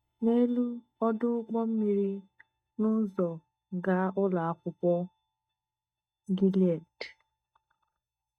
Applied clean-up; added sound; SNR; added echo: neural mask model DeepFilterNet 3.